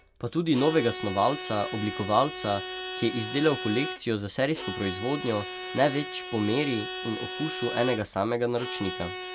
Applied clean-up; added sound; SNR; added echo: none; Bowed string instrument; 9 dB; none.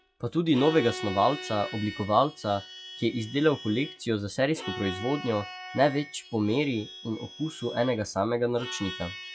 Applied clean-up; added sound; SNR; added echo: classical method log-MMSE.